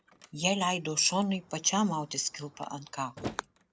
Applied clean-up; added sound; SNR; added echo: none; Slam; 17 dB; none.